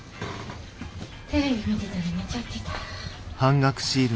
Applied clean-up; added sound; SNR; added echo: none; none; none; none.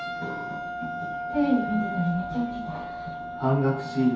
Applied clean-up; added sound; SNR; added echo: none; Wind instrument, woodwind instrument; 6 dB; reverberation time 0.6 s.